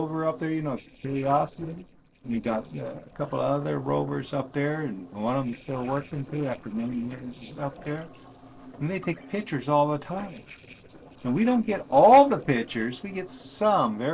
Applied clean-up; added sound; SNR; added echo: neural separator model SepFormer DNS4.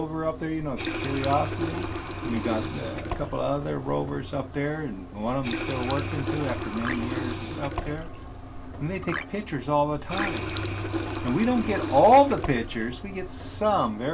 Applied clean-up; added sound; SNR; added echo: none; Water tap, faucet + Marimba, xylophone; 6 dB; none.